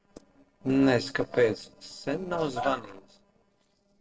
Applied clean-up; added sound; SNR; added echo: neural separator model SepFormer DNS4.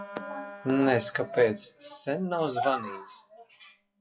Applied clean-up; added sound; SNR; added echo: classical method WPE with log-MMSE.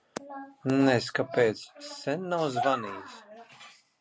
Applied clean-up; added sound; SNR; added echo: none; none; none; none.